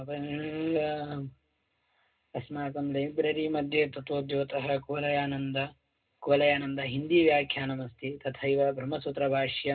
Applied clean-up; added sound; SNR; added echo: none; none; none; reverberation time 0.2 s.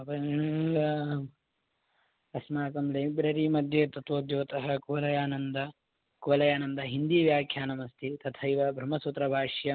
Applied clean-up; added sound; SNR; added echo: none; none; none; none.